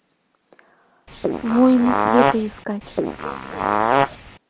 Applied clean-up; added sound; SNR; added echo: none; Fart; -1 dB; none.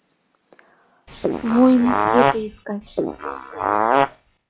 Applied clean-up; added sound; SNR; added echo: classical method log-MMSE.